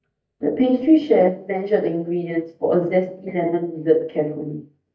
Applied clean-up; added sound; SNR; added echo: neural mask model DeepFilterNet 3.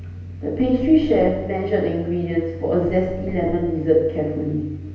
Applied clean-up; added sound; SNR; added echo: none; Knock; 18 dB; reverberation time 0.9 s.